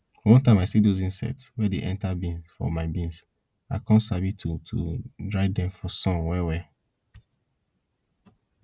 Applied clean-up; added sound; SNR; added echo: none; none; none; none.